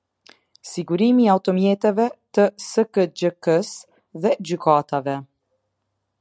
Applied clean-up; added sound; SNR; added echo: none; none; none; none.